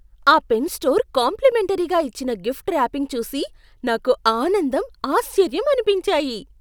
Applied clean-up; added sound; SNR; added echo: none; none; none; none.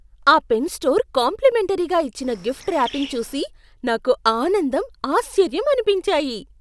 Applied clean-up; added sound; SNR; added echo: none; Bird; 18 dB; none.